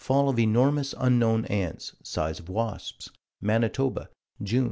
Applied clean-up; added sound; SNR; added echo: none; none; none; none.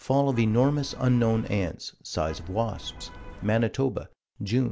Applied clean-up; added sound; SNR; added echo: none; Vehicle horn, car horn, honking; 16 dB; none.